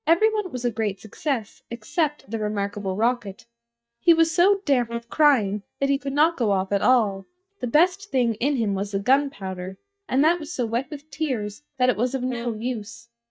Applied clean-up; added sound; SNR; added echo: neural mask model DeepFilterNet 3.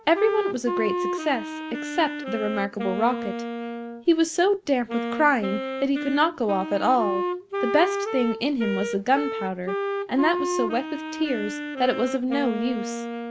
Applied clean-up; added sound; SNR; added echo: none; Wind instrument, woodwind instrument; 5 dB; none.